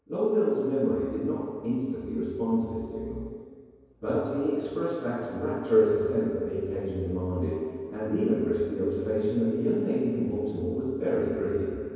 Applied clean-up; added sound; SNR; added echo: none; none; none; reverberation time 2.2 s.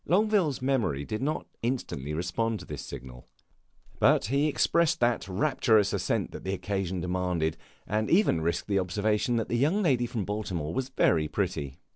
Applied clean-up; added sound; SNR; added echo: none; none; none; none.